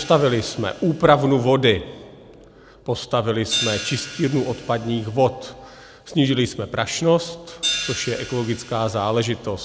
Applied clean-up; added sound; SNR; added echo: none; Hi-hat; 12 dB; none.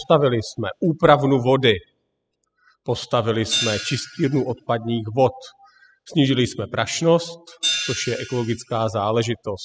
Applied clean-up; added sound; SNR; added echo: classical method spectral subtraction.